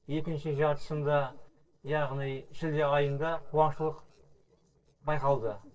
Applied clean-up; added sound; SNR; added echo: neural separator model SepFormer DNS4.